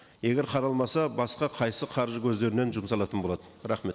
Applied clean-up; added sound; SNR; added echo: none; none; none; none.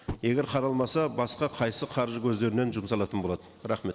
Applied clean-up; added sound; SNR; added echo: none; Fire; 17 dB; none.